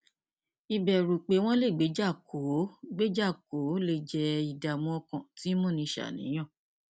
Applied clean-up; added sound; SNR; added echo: none; none; none; none.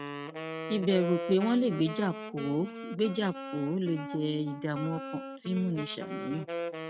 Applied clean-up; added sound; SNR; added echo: neural mask model RNNoise.